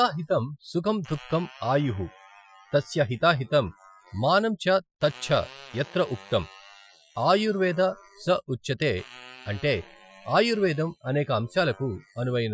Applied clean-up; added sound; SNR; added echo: classical method Wiener filter.